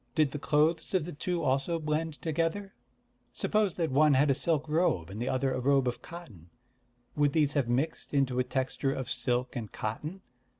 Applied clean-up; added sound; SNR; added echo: none; none; none; none.